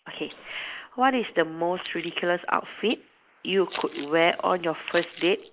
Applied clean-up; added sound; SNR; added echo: neural mask model Resemble Enhance denoiser.